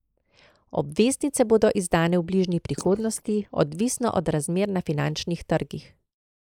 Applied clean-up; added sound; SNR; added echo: neural mask model Resemble Enhance denoiser.